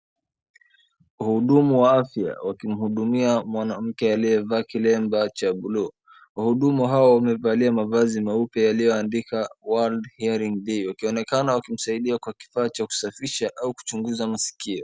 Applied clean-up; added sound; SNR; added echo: none; none; none; none.